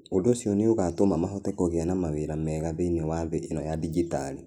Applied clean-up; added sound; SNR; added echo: neural mask model Resemble Enhance denoiser.